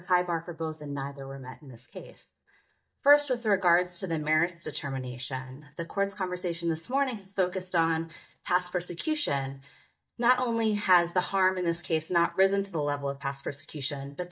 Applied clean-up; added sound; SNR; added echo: neural mask model DeepFilterNet 3.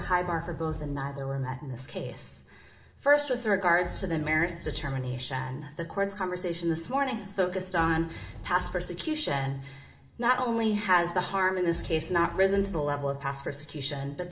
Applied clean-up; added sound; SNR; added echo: none; Fireworks; 15 dB; reverberation time 1.6 s.